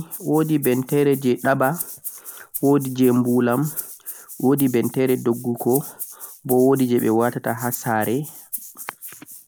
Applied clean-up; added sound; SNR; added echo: none; Rattle (instrument); 14 dB; none.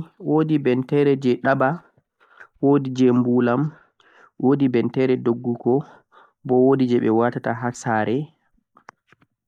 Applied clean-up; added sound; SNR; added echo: neural mask model DeepFilterNet 3.